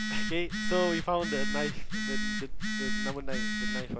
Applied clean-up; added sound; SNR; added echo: none; Telephone; -4 dB; none.